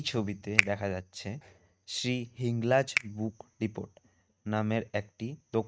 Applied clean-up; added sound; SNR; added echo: neural mask model RNNoise.